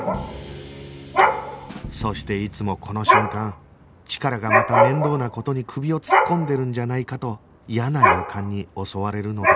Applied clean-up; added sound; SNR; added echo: none; Dog; -3 dB; none.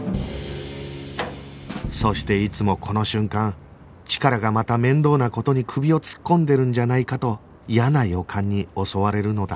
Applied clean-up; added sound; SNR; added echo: none; none; none; none.